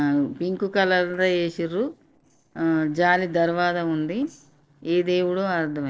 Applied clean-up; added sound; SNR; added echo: neural separator model SepFormer DNS4.